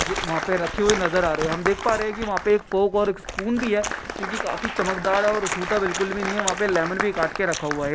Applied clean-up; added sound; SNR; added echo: none; Chewing, mastication + Applause; 6 dB; none.